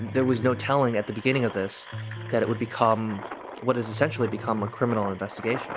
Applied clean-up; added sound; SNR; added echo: none; Engine; 15 dB; none.